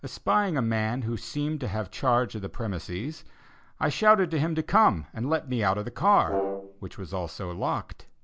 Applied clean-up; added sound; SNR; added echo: none; Brass instrument; 6 dB; none.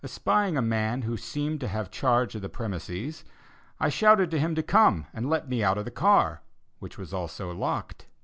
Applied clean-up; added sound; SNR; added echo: none; none; none; none.